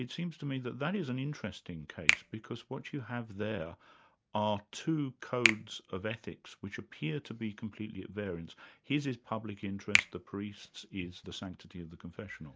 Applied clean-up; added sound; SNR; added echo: none; Finger snapping; -1 dB; none.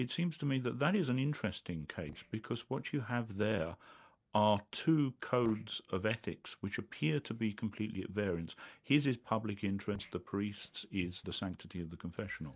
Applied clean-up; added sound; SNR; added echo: neural separator model SepFormer DNS4.